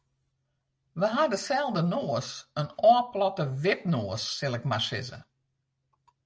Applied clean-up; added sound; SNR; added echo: none; none; none; none.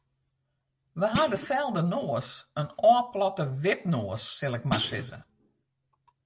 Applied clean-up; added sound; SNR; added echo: none; Thump, thud; 8 dB; none.